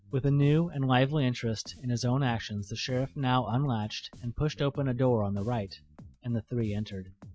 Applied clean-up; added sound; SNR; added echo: neural mask model RNNoise.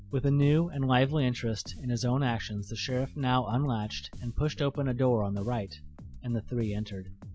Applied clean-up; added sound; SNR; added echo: none; Bass guitar; 18 dB; none.